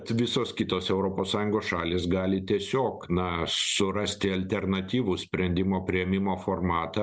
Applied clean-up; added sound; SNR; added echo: none; none; none; none.